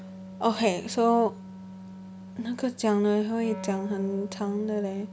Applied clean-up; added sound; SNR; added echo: none; Wind instrument, woodwind instrument; 14 dB; none.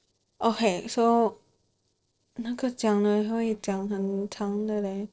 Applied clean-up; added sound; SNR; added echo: neural separator model SepFormer DNS4.